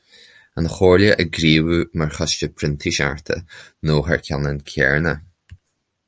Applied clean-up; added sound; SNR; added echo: none; none; none; none.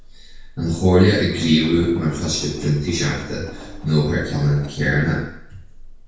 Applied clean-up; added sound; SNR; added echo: none; Engine; 17 dB; reverberation time 0.6 s.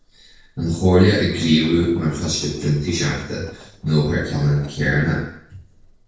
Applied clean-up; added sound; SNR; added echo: neural separator model SepFormer DNS4.